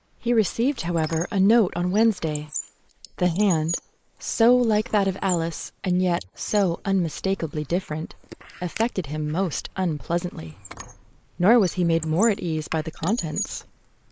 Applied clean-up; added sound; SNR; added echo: neural mask model Resemble Enhance denoiser.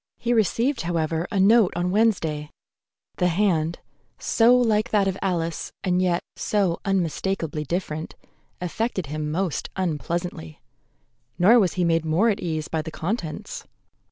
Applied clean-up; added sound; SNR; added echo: none; none; none; none.